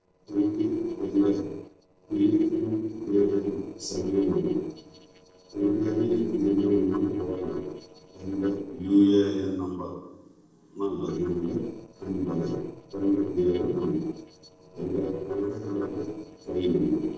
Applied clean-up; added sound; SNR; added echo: neural separator model SepFormer DNS4.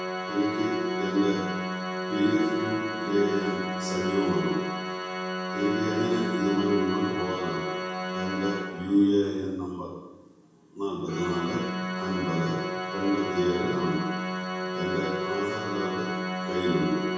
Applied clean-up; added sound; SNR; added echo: none; Organ; 2 dB; reverberation time 1.2 s.